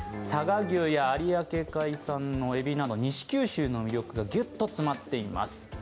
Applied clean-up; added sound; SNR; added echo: none; none; none; none.